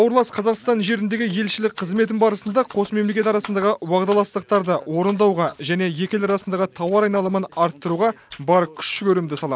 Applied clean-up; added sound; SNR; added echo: neural mask model Resemble Enhance denoiser.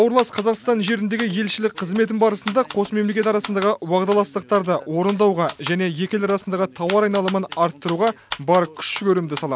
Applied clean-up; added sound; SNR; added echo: none; Typewriter; 13 dB; none.